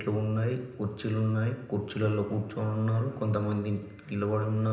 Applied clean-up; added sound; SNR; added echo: none; none; none; reverberation time 0.9 s.